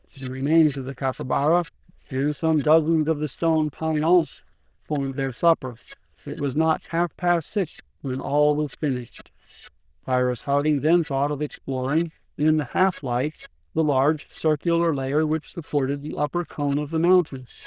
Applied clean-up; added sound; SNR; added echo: neural diffusion model UNIVERSE++.